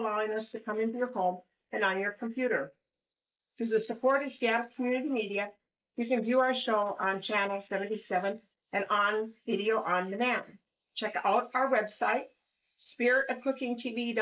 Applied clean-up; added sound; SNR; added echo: neural mask model Resemble Enhance denoiser.